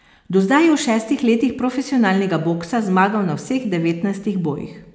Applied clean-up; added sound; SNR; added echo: none; none; none; none.